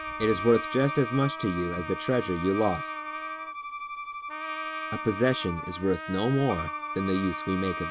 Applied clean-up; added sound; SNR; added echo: none; Bowed string instrument + Trumpet; 7 dB; none.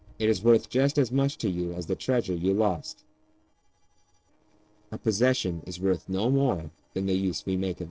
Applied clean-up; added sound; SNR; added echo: neural separator model SepFormer DNS4.